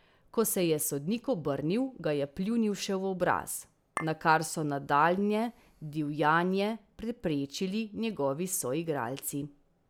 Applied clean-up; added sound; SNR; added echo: none; Chink, clink; 9 dB; none.